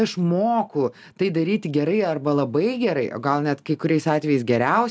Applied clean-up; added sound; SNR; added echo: none; none; none; none.